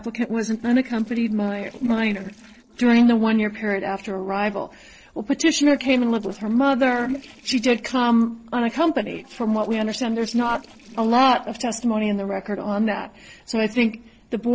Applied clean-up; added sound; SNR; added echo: neural separator model SepFormer DNS4.